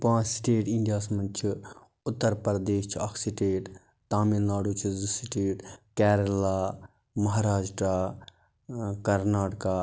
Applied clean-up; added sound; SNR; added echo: none; none; none; none.